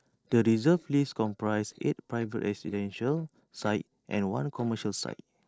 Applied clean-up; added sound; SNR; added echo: neural separator model SepFormer DNS4.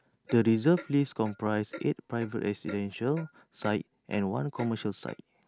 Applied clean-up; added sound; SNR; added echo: none; Clock; 19 dB; none.